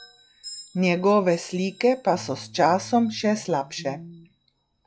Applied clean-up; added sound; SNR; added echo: classical method log-MMSE.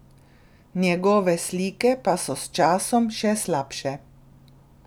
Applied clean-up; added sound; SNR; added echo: none; none; none; none.